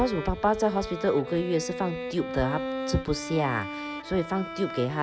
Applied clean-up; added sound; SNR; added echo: none; Bowed string instrument; 8 dB; none.